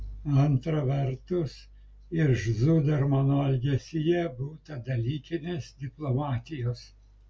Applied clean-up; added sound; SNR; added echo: none; none; none; none.